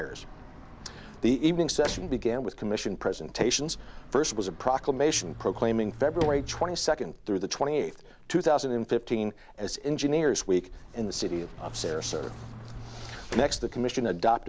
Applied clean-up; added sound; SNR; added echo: none; Engine / Truck + Sliding door; 14 dB; none.